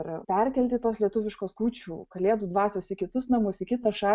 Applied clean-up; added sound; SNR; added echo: none; none; none; none.